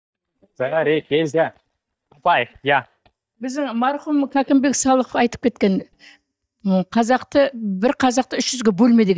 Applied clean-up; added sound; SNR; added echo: neural mask model DeepFilterNet 3.